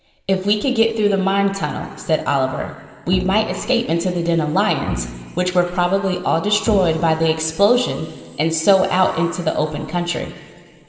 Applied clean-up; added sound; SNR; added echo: none; Bowed string instrument; 13 dB; reverberation time 2.9 s.